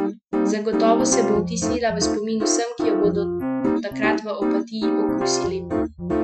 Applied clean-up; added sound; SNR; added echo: classical method Wiener filter.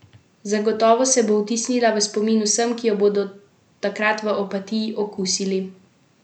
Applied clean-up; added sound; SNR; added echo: none; none; none; none.